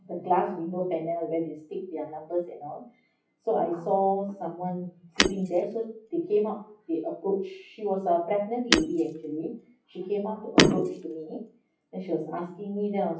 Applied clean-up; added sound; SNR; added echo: classical method WPE with log-MMSE.